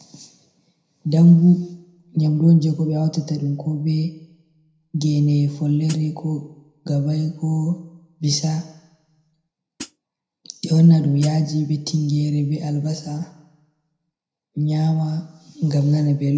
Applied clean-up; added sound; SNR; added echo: none; Hi-hat; 17 dB; reverberation time 0.8 s.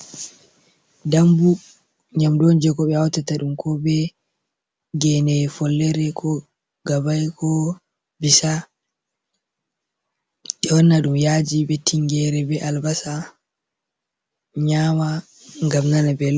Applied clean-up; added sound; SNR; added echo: none; none; none; none.